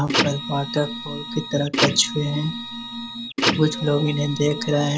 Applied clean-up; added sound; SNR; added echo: none; Printer; 3 dB; none.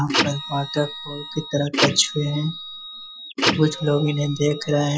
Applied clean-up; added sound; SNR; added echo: classical method Wiener filter.